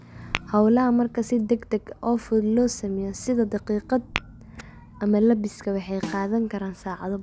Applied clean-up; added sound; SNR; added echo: none; Snare drum + Tap / Glass; 14 dB; none.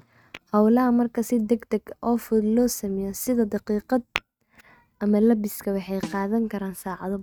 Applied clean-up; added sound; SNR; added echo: neural mask model RNNoise.